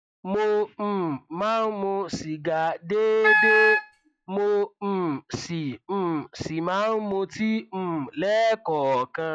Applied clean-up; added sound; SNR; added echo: classical method log-MMSE.